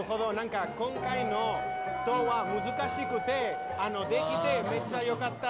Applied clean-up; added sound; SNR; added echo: none; Wind instrument, woodwind instrument; 6 dB; none.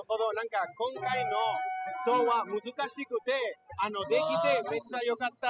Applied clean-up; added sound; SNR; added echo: classical method spectral subtraction.